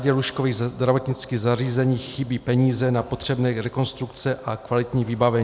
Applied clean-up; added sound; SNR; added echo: none; none; none; none.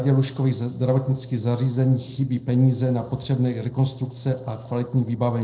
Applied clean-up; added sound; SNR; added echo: neural separator model SepFormer DNS4.